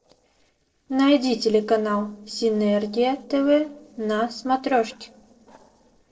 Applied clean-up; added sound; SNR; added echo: neural separator model SepFormer DNS4.